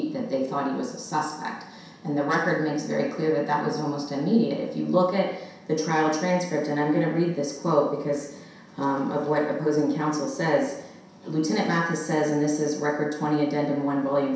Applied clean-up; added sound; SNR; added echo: none; none; none; reverberation time 0.7 s.